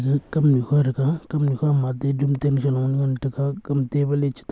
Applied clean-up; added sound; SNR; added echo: none; none; none; none.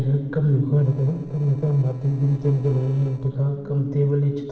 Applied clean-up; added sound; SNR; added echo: neural separator model SepFormer DNS4.